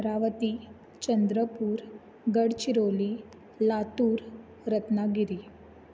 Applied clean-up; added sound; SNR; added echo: none; none; none; none.